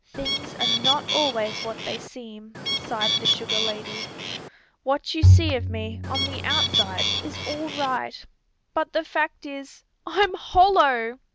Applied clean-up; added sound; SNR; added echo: none; Bowed string instrument + Bird; -3 dB; none.